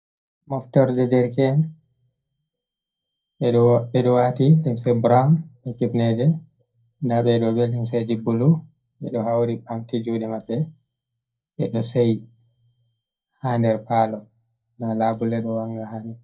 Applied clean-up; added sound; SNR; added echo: neural mask model DeepFilterNet 3.